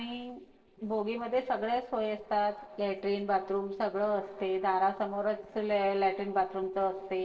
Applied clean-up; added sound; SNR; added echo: neural separator model SepFormer DNS4.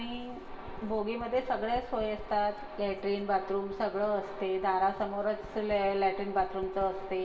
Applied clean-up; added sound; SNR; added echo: none; Writing; 15 dB; reverberation time 0.2 s.